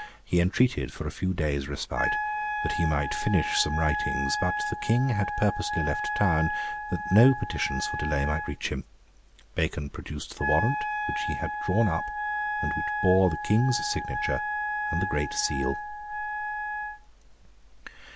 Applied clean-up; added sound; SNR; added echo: none; Wind instrument, woodwind instrument; 4 dB; none.